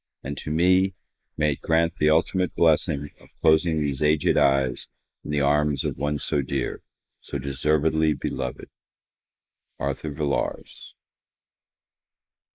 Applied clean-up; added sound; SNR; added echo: neural mask model Resemble Enhance denoiser.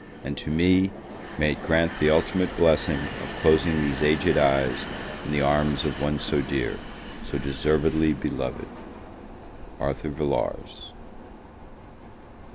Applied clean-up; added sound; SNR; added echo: none; Vehicle; 8 dB; none.